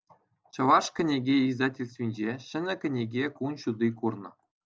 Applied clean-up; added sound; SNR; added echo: none; none; none; none.